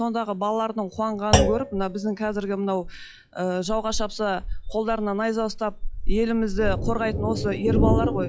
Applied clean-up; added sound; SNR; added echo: classical method log-MMSE.